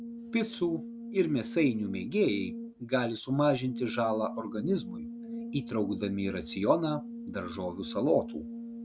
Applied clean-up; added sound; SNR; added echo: none; Brass instrument; 10 dB; none.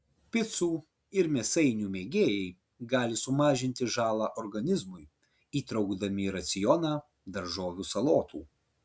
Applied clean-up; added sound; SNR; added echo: none; none; none; none.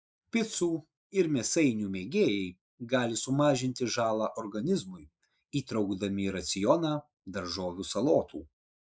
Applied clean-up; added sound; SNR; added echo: neural mask model Resemble Enhance denoiser.